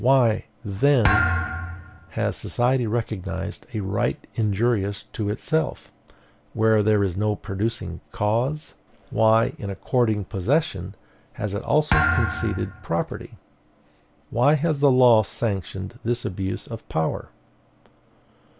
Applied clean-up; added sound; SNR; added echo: none; Thump, thud; 2 dB; none.